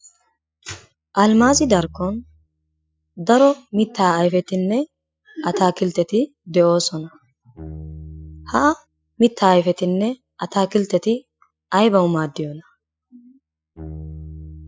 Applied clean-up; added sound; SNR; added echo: classical method spectral subtraction.